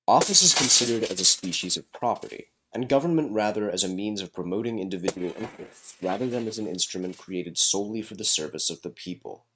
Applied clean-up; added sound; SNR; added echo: neural mask model RNNoise.